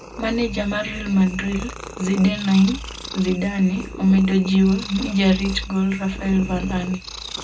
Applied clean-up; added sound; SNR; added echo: none; Purr; 16 dB; reverberation time 0.3 s.